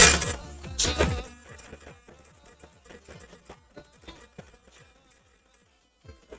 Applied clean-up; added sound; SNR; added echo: neural mask model RNNoise.